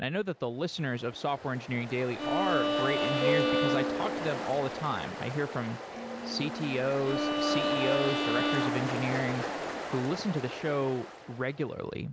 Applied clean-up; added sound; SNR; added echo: none; Ocean + Bowed string instrument; 0 dB; none.